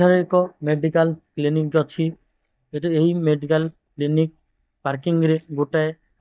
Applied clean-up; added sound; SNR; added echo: neural mask model DeepFilterNet 3.